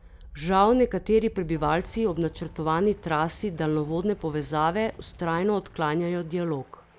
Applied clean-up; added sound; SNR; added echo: none; Wind; 19 dB; none.